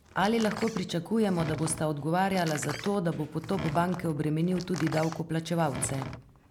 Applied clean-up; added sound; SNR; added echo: none; Door; 12 dB; none.